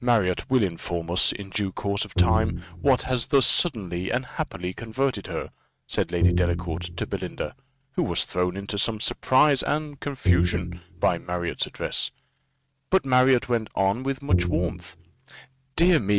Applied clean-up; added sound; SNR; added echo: neural mask model RNNoise.